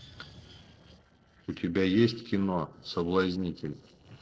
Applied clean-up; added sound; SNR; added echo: neural separator model SepFormer DNS4.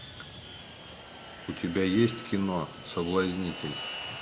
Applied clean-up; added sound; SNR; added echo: none; Fixed-wing aircraft, airplane; 10 dB; none.